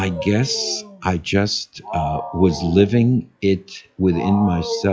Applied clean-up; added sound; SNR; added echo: classical method log-MMSE.